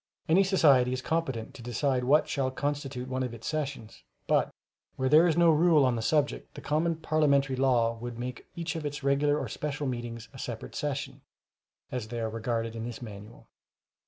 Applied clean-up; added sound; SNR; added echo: none; none; none; none.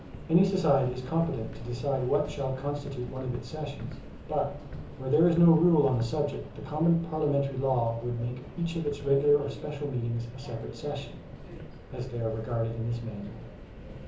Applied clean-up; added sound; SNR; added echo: none; Subway, metro, underground; 13 dB; reverberation time 0.6 s.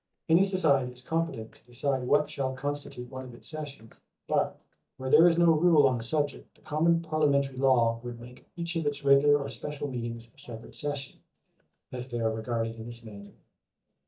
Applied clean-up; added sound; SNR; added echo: neural mask model DeepFilterNet 3.